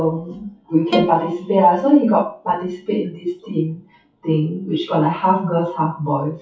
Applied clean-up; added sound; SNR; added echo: classical method WPE with log-MMSE.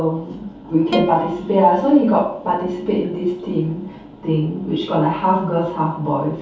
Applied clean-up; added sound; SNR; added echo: none; Plucked string instrument; 13 dB; reverberation time 0.6 s.